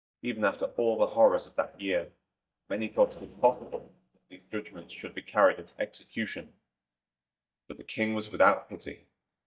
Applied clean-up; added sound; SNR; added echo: neural mask model DeepFilterNet 3.